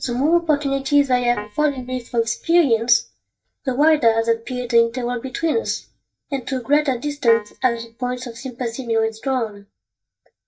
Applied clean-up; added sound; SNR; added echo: neural mask model DeepFilterNet 3.